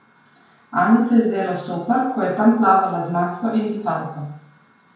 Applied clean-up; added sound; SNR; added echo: none; none; none; reverberation time 0.5 s.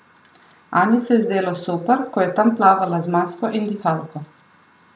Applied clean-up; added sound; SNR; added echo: none; none; none; none.